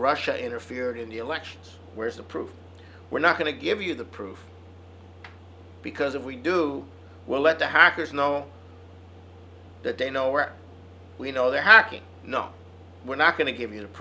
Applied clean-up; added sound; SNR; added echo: none; none; none; none.